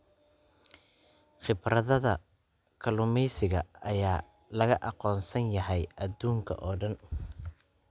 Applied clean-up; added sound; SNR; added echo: none; none; none; none.